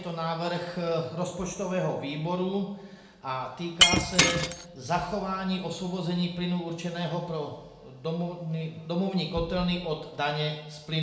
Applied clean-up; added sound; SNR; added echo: none; Shatter; -4 dB; reverberation time 0.7 s.